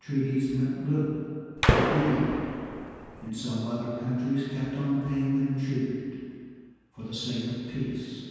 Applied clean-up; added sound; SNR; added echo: none; Gunshot, gunfire; -3 dB; reverberation time 2.1 s.